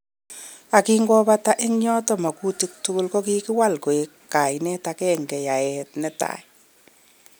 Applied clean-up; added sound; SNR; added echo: none; none; none; none.